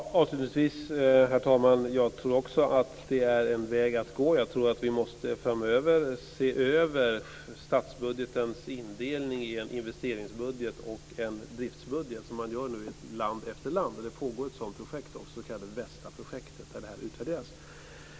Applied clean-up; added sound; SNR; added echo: none; none; none; none.